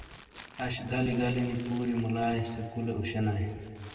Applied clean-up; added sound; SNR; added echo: none; Crumpling, crinkling; 19 dB; reverberation time 2.0 s.